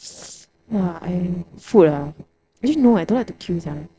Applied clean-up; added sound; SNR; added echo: neural separator model SepFormer DNS4.